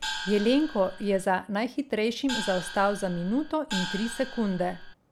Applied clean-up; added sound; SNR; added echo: none; Gong; 9 dB; none.